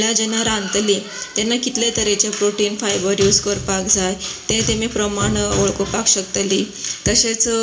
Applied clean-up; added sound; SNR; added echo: none; none; none; reverberation time 0.4 s.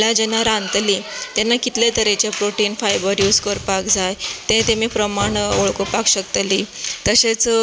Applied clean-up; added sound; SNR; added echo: none; none; none; none.